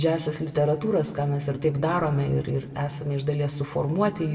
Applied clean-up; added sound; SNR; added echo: none; none; none; reverberation time 1.6 s.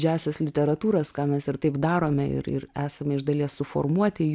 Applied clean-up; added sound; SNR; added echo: none; none; none; none.